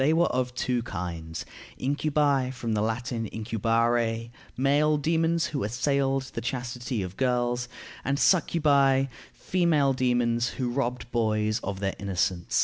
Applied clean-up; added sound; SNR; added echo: none; none; none; none.